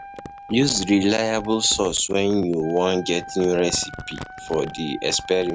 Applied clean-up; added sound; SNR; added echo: none; Crumpling, crinkling + Wind instrument, woodwind instrument; 15 dB; none.